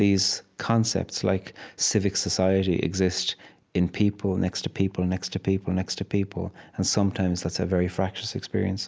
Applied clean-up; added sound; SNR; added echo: none; none; none; none.